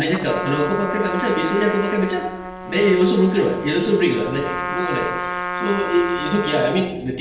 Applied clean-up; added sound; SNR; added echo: none; Trumpet; 7 dB; reverberation time 0.8 s.